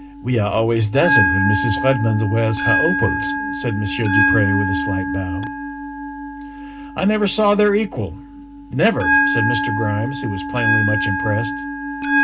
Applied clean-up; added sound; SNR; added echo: none; Bell; 1 dB; reverberation time 0.2 s.